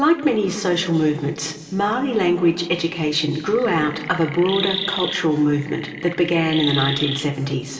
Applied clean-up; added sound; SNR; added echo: none; Chirp, tweet; 9 dB; reverberation time 2.0 s.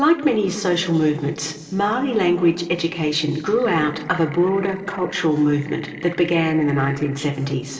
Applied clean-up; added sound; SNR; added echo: neural separator model SepFormer DNS4.